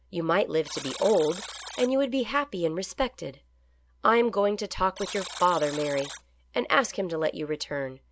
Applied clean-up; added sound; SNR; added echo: none; Alarm; 15 dB; none.